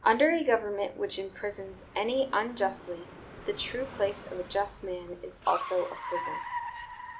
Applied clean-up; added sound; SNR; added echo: none; Car; 11 dB; none.